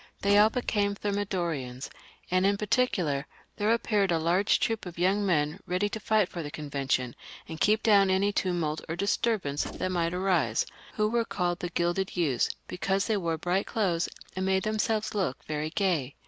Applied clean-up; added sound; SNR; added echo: none; Gunshot, gunfire; 13 dB; none.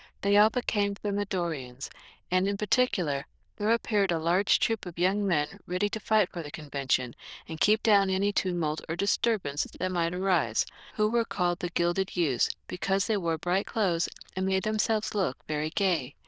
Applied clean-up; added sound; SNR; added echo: neural diffusion model UNIVERSE++.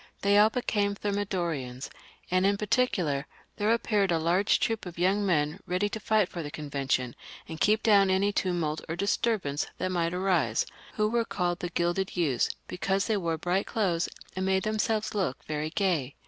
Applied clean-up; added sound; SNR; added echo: none; none; none; none.